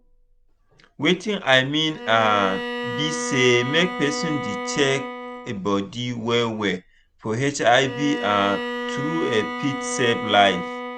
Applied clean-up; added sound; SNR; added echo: none; Bowed string instrument; 8 dB; none.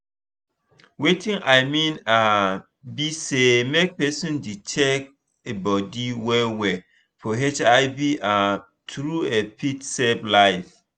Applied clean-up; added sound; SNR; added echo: none; none; none; none.